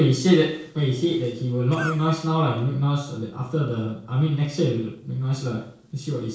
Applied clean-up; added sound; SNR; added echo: neural separator model SepFormer DNS4.